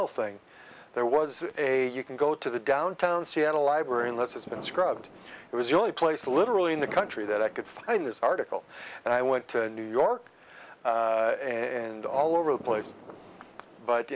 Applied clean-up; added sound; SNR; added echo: none; Fireworks; 17 dB; none.